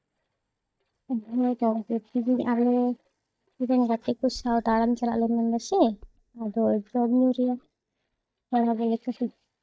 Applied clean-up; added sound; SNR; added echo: neural mask model DeepFilterNet 3.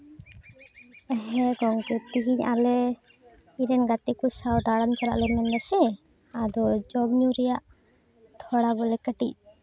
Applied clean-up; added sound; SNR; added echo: none; none; none; none.